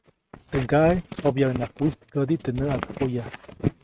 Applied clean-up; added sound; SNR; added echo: neural mask model RNNoise.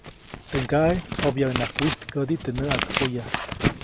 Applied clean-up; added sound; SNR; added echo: none; Scissors; 3 dB; none.